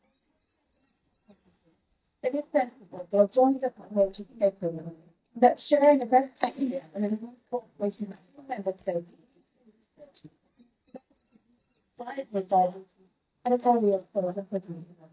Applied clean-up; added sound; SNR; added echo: neural mask model DeepFilterNet 3.